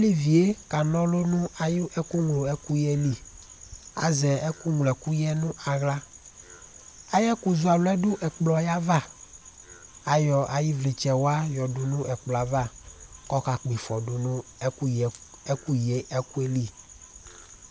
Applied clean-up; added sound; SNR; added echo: none; none; none; none.